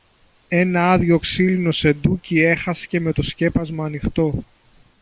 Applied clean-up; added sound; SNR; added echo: none; none; none; none.